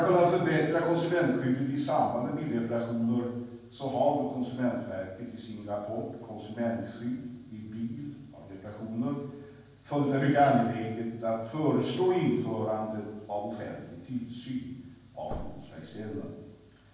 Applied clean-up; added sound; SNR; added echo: none; Thump, thud; 11 dB; reverberation time 1.2 s.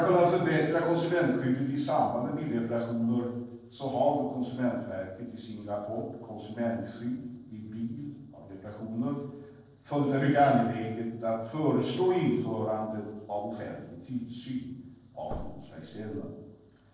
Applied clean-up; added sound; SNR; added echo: neural separator model SepFormer DNS4.